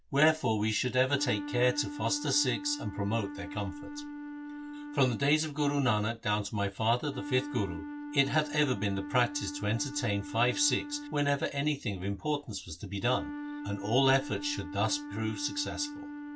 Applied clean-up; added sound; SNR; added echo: none; Wind instrument, woodwind instrument; 10 dB; none.